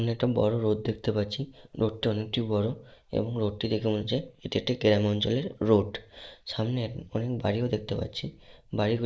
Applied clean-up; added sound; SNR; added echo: neural mask model Resemble Enhance denoiser.